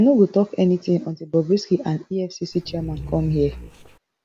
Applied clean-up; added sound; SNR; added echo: none; Growling; 13 dB; none.